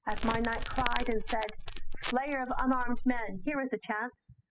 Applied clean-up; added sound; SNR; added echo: classical method spectral subtraction.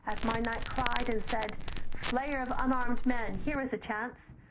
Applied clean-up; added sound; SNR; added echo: none; Crackle; -2 dB; none.